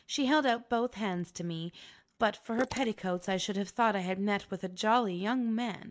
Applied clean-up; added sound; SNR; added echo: neural mask model Resemble Enhance denoiser.